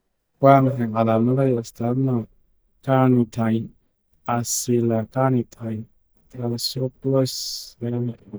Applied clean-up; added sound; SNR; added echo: neural mask model DeepFilterNet 3.